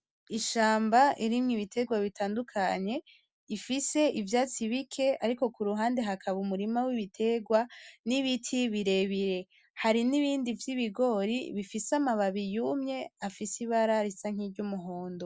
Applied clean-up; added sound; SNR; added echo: none; none; none; none.